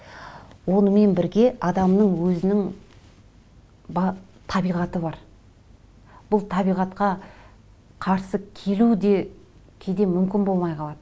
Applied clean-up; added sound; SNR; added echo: none; none; none; none.